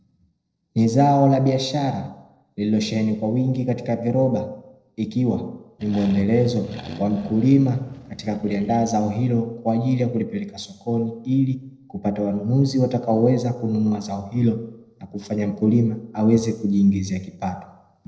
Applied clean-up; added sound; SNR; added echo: neural separator model SepFormer DNS4.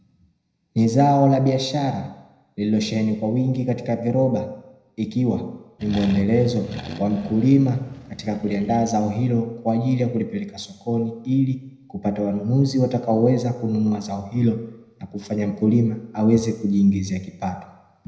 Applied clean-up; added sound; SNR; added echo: none; Accelerating, revving, vroom; 15 dB; reverberation time 0.8 s.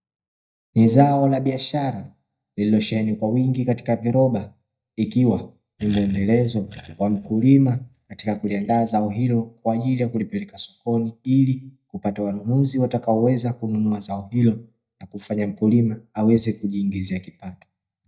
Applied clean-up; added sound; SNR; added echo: neural mask model DeepFilterNet 3.